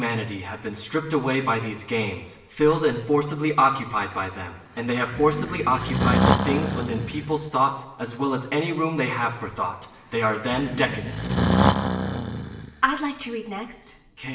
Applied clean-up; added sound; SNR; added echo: none; Breathing; 0 dB; reverberation time 0.8 s.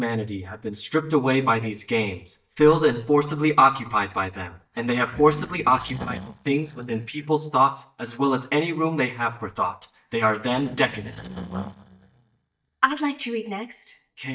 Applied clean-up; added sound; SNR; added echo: neural mask model DeepFilterNet 3.